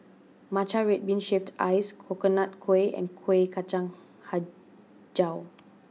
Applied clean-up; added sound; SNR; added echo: none; none; none; none.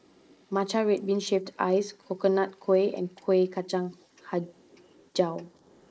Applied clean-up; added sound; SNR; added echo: neural mask model Resemble Enhance denoiser.